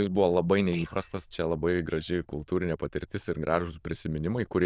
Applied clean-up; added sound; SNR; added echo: neural diffusion model UNIVERSE++.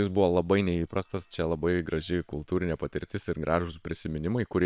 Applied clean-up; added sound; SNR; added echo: neural separator model SepFormer WHAM!.